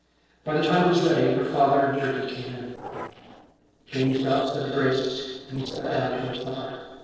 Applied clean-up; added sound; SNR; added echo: neural separator model SepFormer DNS4.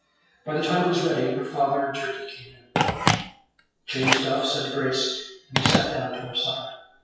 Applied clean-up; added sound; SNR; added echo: classical method WPE with log-MMSE.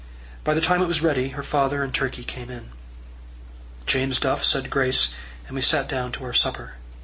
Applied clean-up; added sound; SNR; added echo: none; none; none; none.